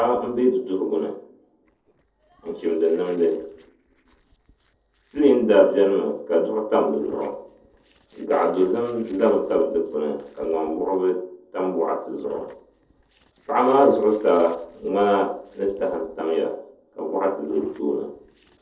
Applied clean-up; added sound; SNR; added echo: neural separator model SepFormer DNS4.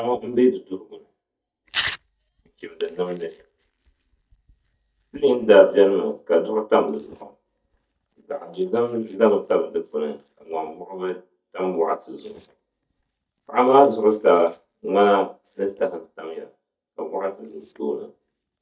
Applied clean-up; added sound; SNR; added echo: neural mask model DeepFilterNet 3.